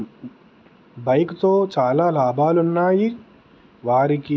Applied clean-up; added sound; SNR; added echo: none; none; none; none.